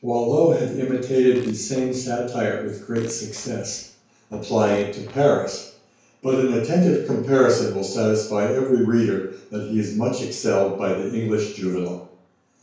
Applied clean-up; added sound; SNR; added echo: none; Fart; 20 dB; reverberation time 0.5 s.